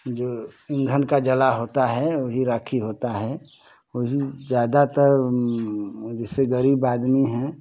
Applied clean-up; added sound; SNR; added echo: none; none; none; none.